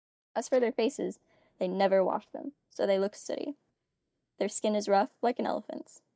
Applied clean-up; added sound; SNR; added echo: neural mask model DeepFilterNet 3.